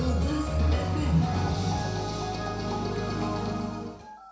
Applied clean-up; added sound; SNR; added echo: none; none; none; reverberation time 0.6 s.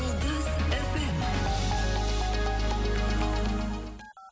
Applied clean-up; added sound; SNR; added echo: none; none; none; none.